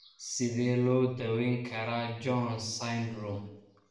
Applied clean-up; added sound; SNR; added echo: none; none; none; reverberation time 0.8 s.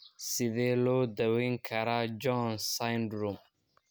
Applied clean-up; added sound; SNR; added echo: none; none; none; none.